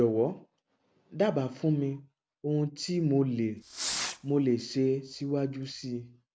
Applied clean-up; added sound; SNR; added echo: none; Fireworks; 10 dB; none.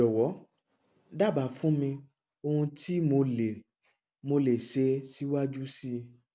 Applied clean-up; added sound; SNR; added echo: none; none; none; none.